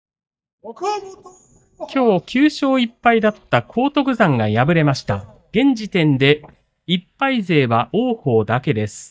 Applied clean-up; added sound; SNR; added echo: neural mask model DeepFilterNet 3.